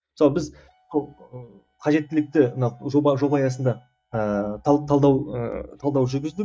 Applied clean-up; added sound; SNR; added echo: neural mask model DeepFilterNet 3.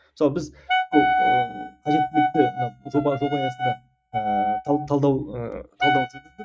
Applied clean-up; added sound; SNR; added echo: neural mask model RNNoise.